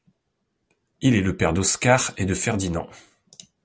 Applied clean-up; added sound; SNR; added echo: none; none; none; none.